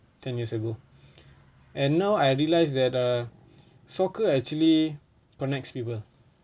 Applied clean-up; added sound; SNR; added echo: none; none; none; none.